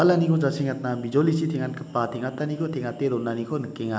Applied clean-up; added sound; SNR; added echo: none; none; none; none.